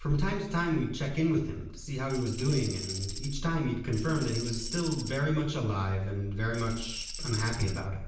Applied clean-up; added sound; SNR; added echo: none; Tambourine; 11 dB; reverberation time 0.7 s.